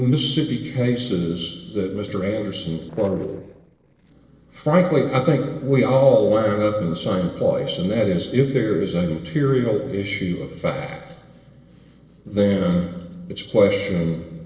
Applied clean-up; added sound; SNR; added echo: neural separator model SepFormer DNS4.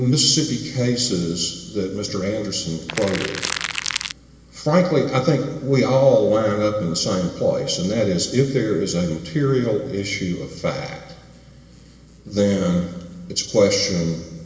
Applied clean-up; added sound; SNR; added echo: none; Crackle; 6 dB; reverberation time 1.3 s.